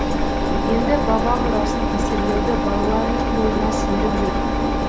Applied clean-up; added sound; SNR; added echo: none; Engine; -5 dB; none.